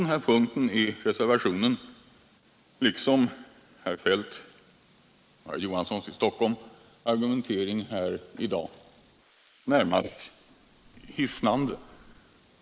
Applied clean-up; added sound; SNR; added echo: neural mask model Resemble Enhance denoiser.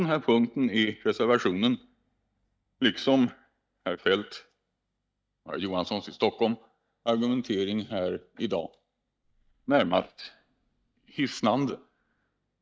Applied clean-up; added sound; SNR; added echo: neural mask model DeepFilterNet 3.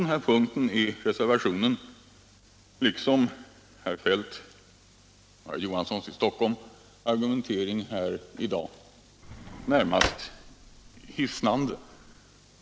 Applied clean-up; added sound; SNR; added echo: none; Drawer open or close; 8 dB; none.